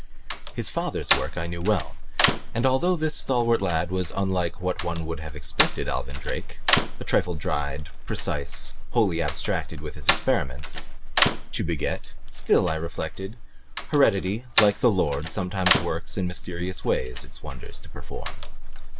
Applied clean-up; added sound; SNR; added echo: none; Slam; 8 dB; none.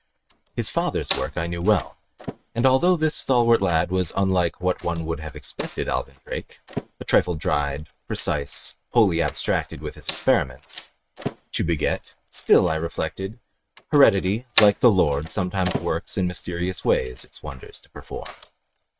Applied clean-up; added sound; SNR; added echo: neural mask model RNNoise.